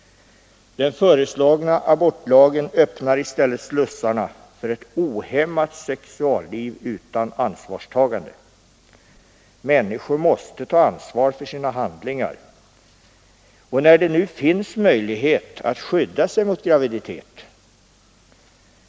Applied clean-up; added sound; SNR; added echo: none; none; none; none.